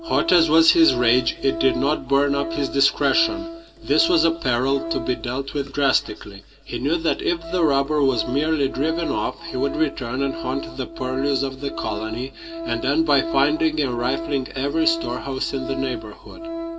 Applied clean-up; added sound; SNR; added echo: none; Organ; 10 dB; reverberation time 2.5 s.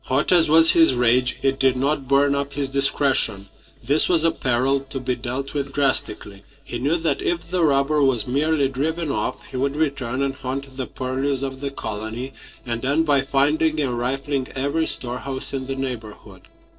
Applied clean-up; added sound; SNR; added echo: neural separator model SepFormer DNS4.